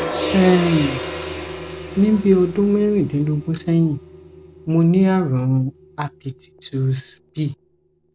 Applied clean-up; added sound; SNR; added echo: none; Gong; 11 dB; none.